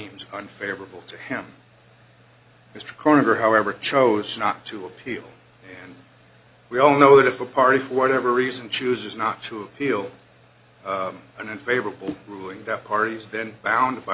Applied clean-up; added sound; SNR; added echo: none; none; none; none.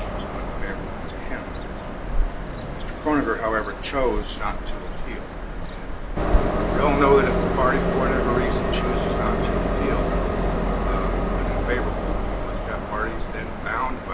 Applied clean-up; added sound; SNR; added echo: none; Train; -4 dB; reverberation time 0.2 s.